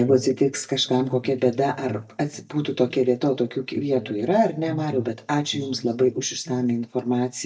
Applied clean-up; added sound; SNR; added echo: neural mask model DeepFilterNet 3.